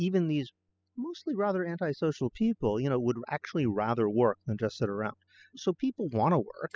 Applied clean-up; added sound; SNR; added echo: classical method spectral subtraction.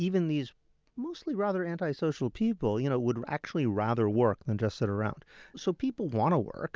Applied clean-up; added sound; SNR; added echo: none; none; none; none.